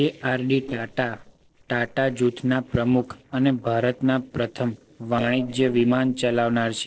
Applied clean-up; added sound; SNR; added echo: neural separator model SepFormer DNS4.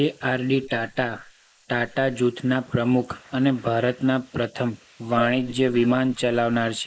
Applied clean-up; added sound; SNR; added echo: neural mask model Resemble Enhance denoiser.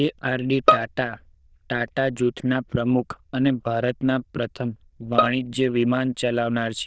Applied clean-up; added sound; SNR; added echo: neural diffusion model UNIVERSE++.